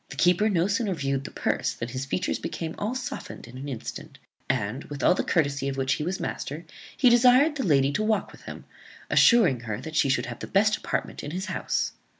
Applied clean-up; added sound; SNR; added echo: none; none; none; none.